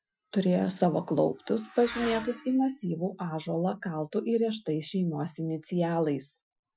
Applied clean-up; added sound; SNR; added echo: classical method Wiener filter.